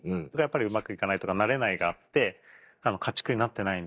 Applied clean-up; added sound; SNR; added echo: neural mask model DeepFilterNet 3.